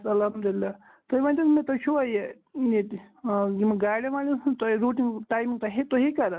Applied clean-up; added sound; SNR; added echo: none; none; none; none.